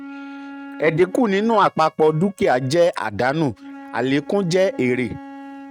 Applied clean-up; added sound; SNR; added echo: neural mask model RNNoise.